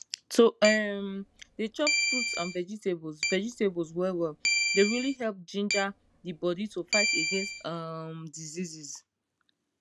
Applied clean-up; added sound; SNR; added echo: none; Keyboard (musical); 2 dB; none.